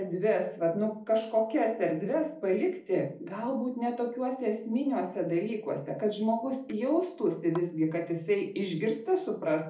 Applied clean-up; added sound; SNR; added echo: neural separator model SepFormer DNS4.